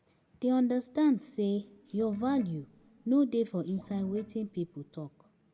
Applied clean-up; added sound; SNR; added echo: none; Sink (filling or washing) / Water; 19 dB; reverberation time 0.7 s.